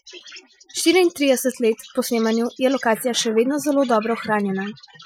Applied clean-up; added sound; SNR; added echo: classical method Wiener filter.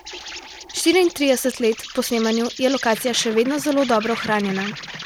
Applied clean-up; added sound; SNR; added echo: none; Insect; 13 dB; none.